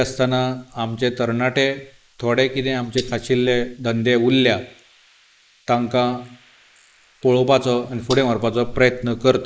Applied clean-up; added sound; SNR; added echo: neural mask model Resemble Enhance denoiser.